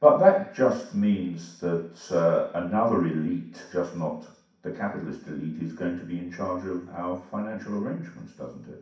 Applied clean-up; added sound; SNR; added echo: none; none; none; reverberation time 0.6 s.